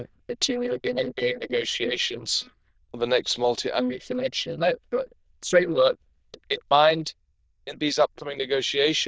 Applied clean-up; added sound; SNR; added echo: neural diffusion model UNIVERSE++.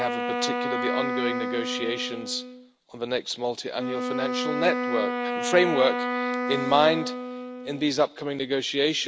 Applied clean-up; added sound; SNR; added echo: none; Wind instrument, woodwind instrument; 3 dB; none.